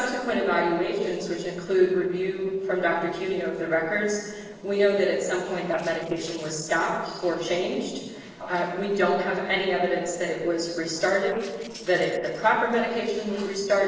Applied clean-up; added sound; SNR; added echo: neural separator model SepFormer DNS4.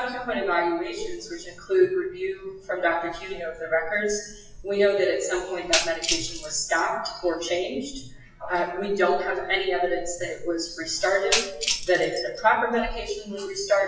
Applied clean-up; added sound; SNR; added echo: classical method WPE with log-MMSE.